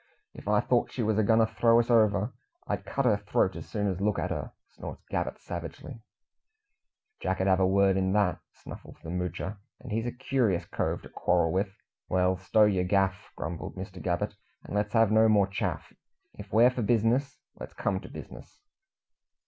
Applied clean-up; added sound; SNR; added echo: none; none; none; none.